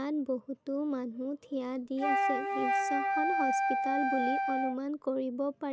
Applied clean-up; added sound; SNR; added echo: none; Wind instrument, woodwind instrument; -4 dB; none.